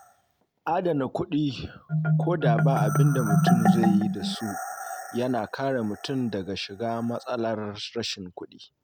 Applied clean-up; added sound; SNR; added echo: none; Marimba, xylophone; -2 dB; none.